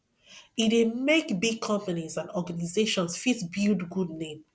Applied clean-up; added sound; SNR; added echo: none; none; none; none.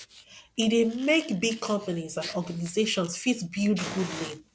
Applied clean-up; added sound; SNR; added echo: none; Fire; 15 dB; none.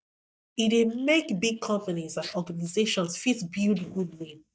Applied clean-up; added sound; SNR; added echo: neural mask model DeepFilterNet 3.